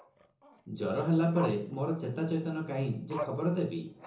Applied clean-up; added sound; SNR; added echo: none; Growling; 14 dB; reverberation time 0.6 s.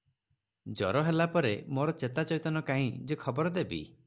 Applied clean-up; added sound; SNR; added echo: none; none; none; none.